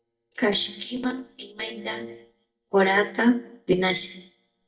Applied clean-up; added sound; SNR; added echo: neural mask model DeepFilterNet 3.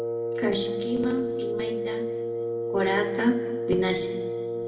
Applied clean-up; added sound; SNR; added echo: none; Wind instrument, woodwind instrument; 0 dB; reverberation time 1.9 s.